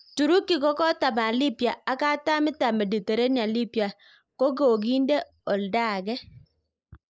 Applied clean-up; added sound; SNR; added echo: neural mask model Resemble Enhance denoiser.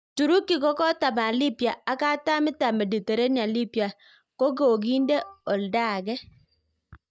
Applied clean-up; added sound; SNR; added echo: neural mask model DeepFilterNet 3.